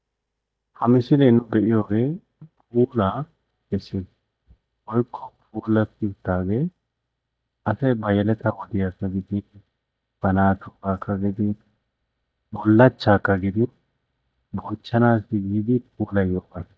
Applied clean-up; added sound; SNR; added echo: neural mask model DeepFilterNet 3.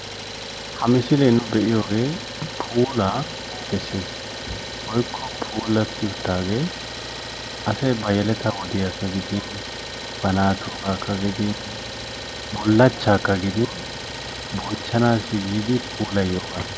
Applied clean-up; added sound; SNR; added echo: none; Idling; 9 dB; none.